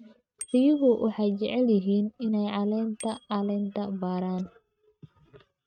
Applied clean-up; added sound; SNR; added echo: neural mask model RNNoise.